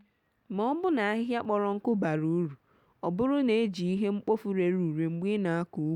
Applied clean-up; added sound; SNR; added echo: none; none; none; none.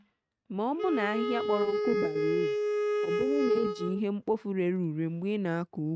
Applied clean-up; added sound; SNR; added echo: neural mask model RNNoise.